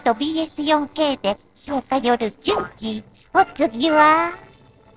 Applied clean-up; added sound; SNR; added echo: neural separator model SepFormer DNS4.